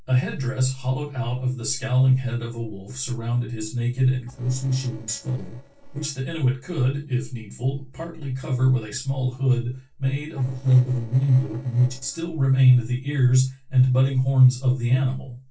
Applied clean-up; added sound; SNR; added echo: neural separator model SepFormer DNS4.